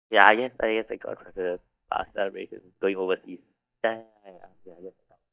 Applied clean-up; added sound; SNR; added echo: neural mask model DeepFilterNet 3.